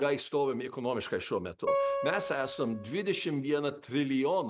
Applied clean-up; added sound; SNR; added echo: none; Acoustic guitar; 3 dB; none.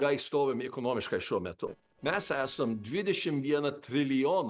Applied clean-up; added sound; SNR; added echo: neural separator model SepFormer DNS4.